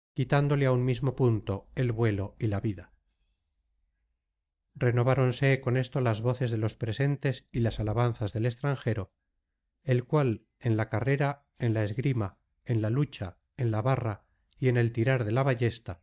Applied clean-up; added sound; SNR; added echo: neural mask model DeepFilterNet 3.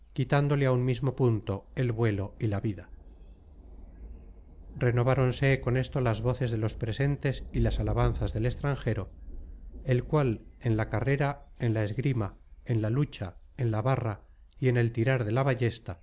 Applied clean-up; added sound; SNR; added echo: none; Thunder; 13 dB; none.